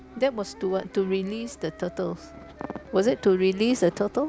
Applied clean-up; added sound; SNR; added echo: none; Bus + Wind instrument, woodwind instrument; 19 dB; none.